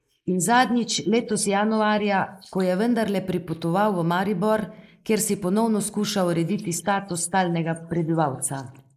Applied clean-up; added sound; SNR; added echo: neural mask model Resemble Enhance denoiser.